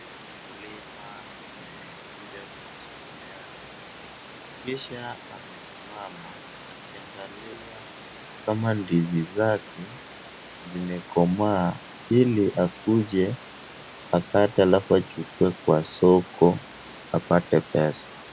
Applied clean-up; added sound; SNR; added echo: none; Water; 16 dB; none.